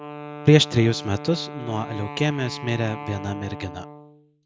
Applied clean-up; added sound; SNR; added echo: none; Wind instrument, woodwind instrument; 13 dB; none.